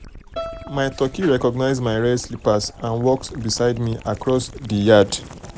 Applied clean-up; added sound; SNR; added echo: none; Bowed string instrument + Gurgling / Liquid; 16 dB; none.